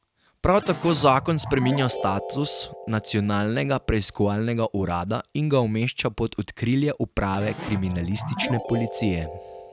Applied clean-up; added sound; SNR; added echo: none; Keyboard (musical); 12 dB; none.